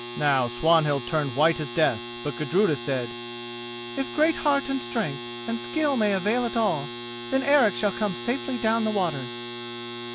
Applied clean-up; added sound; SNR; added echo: none; Domestic sounds, home sounds; 7 dB; none.